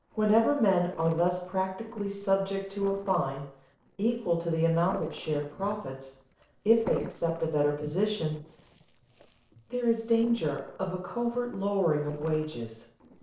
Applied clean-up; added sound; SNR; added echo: neural separator model SepFormer DNS4.